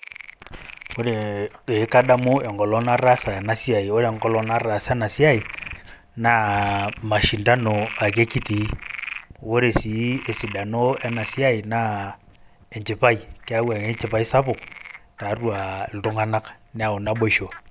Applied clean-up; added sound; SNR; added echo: none; Frog; 17 dB; none.